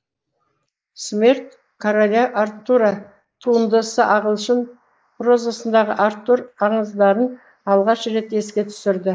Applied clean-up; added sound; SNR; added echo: neural mask model Resemble Enhance denoiser.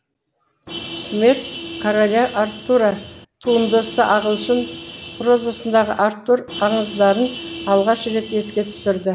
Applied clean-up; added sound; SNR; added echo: none; Vehicle horn, car horn, honking; 14 dB; none.